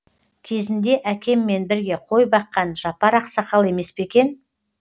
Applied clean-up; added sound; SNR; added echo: none; none; none; none.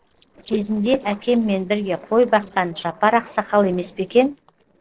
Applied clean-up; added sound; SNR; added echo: neural separator model SepFormer DNS4.